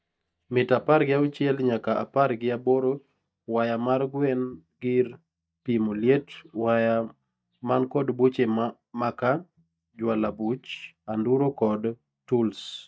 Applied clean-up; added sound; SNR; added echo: neural mask model DeepFilterNet 3.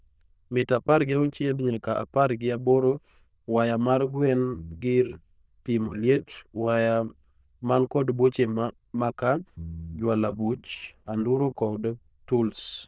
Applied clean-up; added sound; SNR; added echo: neural diffusion model UNIVERSE++.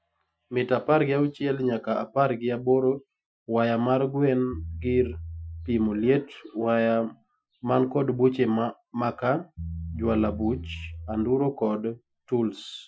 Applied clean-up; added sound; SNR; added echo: classical method Wiener filter.